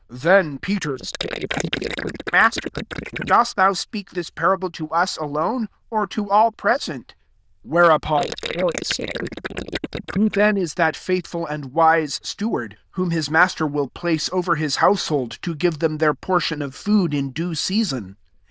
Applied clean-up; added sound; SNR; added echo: neural diffusion model UNIVERSE++.